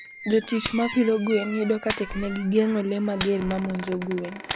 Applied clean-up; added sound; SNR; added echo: none; Clapping + Squeak; 11 dB; none.